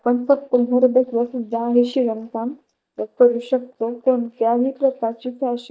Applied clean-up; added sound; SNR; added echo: neural mask model DeepFilterNet 3.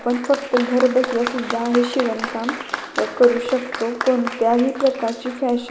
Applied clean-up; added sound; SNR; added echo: none; Applause; 10 dB; none.